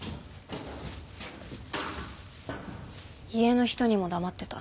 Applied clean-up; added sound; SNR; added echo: none; none; none; none.